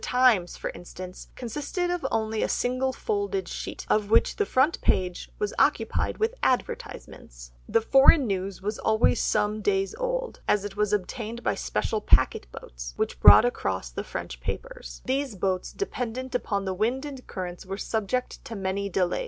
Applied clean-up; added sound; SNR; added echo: none; none; none; none.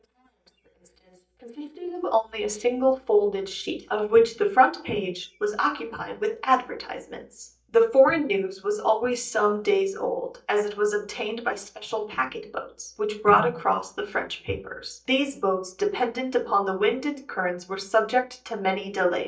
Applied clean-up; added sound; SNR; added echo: neural mask model DeepFilterNet 3.